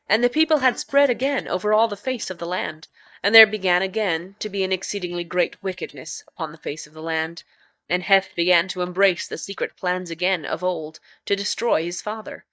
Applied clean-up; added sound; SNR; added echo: neural mask model DeepFilterNet 3.